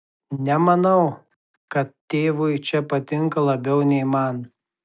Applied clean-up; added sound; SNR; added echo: none; none; none; none.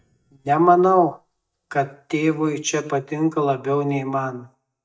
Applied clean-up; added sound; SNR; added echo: neural mask model DeepFilterNet 3.